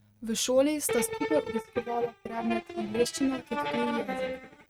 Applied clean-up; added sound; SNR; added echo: neural mask model RNNoise.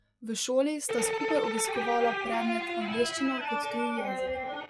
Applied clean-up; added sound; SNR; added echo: classical method log-MMSE.